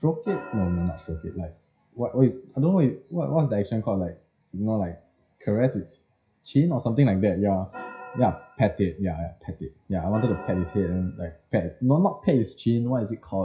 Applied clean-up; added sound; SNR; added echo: classical method WPE with log-MMSE.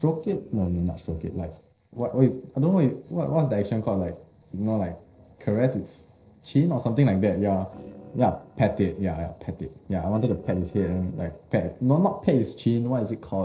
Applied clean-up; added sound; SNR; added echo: neural separator model SepFormer DNS4.